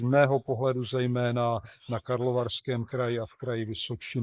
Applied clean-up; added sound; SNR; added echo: neural mask model Resemble Enhance denoiser.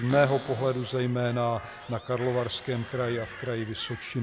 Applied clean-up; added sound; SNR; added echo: none; Crow + Cupboard open or close; 14 dB; none.